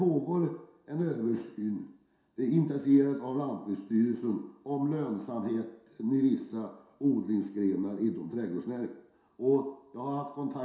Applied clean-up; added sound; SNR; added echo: none; none; none; reverberation time 0.7 s.